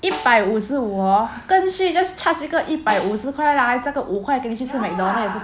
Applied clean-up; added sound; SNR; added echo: none; Snare drum; 18 dB; none.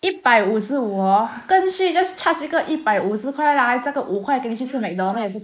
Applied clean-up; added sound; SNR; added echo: neural mask model Resemble Enhance denoiser.